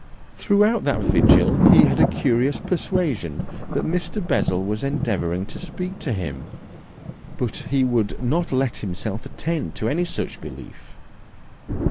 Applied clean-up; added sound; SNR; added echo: none; Thunder; 1 dB; none.